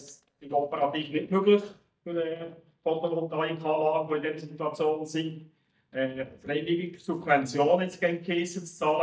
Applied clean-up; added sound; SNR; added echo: neural mask model DeepFilterNet 3.